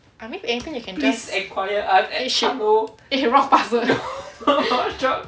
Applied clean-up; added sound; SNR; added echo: none; none; none; none.